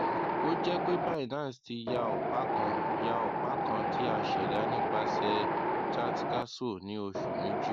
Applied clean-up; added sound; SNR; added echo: none; Wind; -4 dB; none.